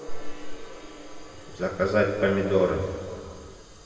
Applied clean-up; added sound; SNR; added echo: none; Gong; 19 dB; reverberation time 2.2 s.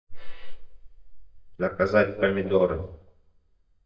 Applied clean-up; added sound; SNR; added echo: neural mask model DeepFilterNet 3.